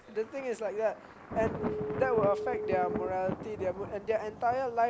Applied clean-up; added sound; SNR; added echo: none; Telephone + Thunder; 5 dB; none.